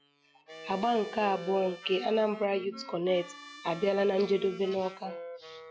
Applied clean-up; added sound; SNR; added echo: classical method log-MMSE.